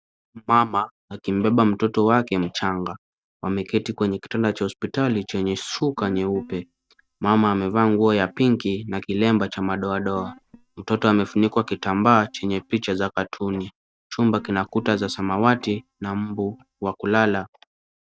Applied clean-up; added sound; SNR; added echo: neural mask model DeepFilterNet 3.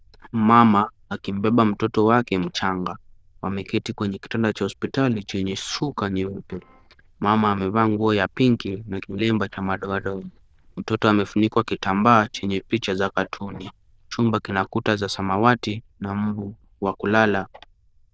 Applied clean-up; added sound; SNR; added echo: neural diffusion model UNIVERSE++.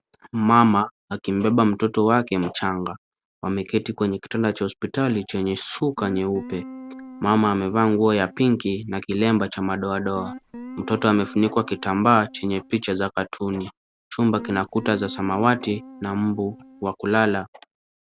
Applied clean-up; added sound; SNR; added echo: none; Guitar; 16 dB; none.